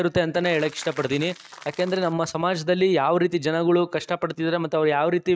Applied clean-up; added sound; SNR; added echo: neural mask model RNNoise.